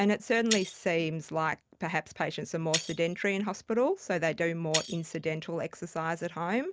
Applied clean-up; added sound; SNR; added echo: none; Shatter; 10 dB; none.